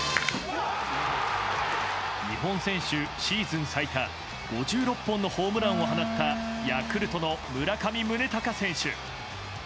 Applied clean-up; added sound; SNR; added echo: none; Wind instrument, woodwind instrument; 4 dB; none.